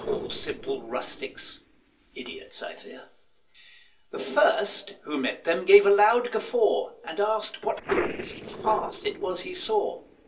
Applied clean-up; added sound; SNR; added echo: neural separator model SepFormer DNS4.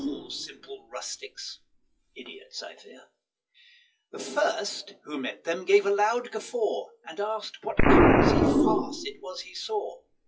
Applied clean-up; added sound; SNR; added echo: classical method WPE with log-MMSE.